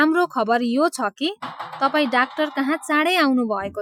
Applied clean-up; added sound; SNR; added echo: classical method Wiener filter.